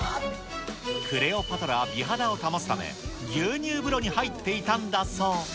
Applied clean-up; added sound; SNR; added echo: none; none; none; none.